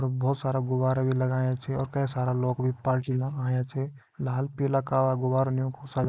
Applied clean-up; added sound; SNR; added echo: neural mask model Resemble Enhance denoiser.